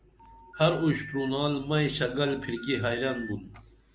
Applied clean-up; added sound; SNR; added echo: none; Telephone; 17 dB; none.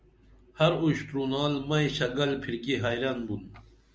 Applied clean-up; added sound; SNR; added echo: none; none; none; none.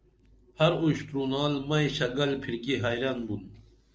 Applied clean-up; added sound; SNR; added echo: neural separator model SepFormer DNS4.